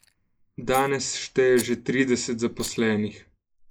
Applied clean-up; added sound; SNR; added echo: neural mask model Resemble Enhance denoiser.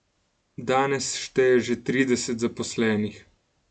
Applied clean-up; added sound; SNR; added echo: none; none; none; none.